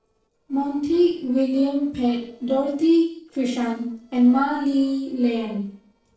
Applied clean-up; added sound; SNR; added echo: neural separator model SepFormer DNS4.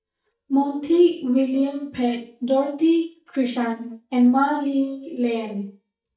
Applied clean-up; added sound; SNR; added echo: neural mask model DeepFilterNet 3.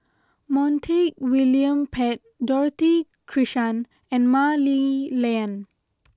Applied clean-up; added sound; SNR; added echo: none; none; none; none.